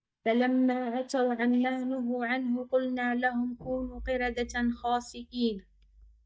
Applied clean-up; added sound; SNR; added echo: neural mask model DeepFilterNet 3.